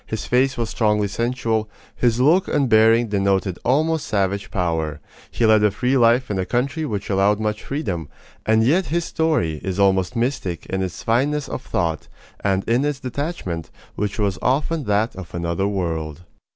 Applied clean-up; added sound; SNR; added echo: none; none; none; none.